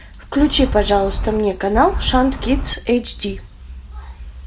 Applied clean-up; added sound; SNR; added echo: none; Wind; 4 dB; none.